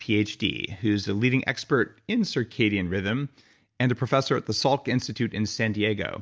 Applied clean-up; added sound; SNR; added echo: none; none; none; none.